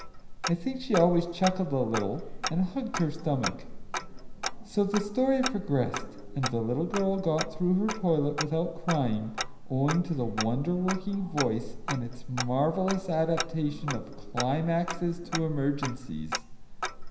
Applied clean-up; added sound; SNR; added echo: none; Tick-tock; 6 dB; reverberation time 0.9 s.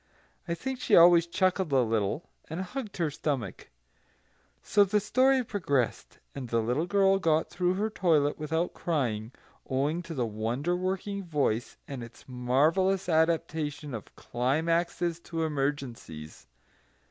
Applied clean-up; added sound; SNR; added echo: none; none; none; none.